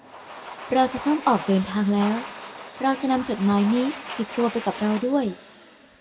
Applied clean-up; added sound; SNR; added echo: none; Domestic sounds, home sounds; 13 dB; reverberation time 0.7 s.